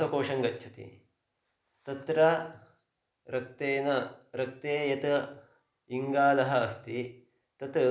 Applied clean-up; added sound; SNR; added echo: none; none; none; none.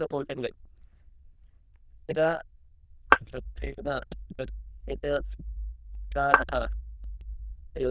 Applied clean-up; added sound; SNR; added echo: neural diffusion model UNIVERSE++.